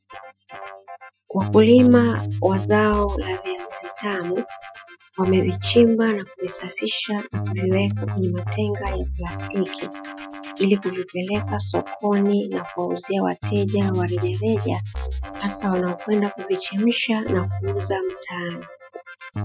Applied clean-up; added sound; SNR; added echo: classical method Wiener filter.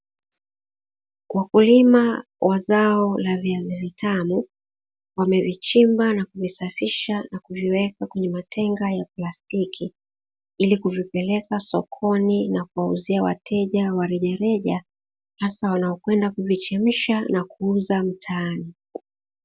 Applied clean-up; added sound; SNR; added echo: none; none; none; none.